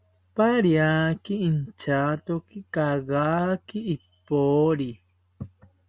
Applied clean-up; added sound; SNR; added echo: none; none; none; none.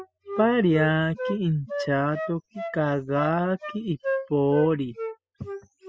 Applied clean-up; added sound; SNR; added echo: classical method spectral subtraction.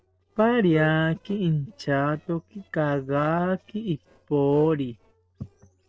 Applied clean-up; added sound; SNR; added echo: neural separator model SepFormer DNS4.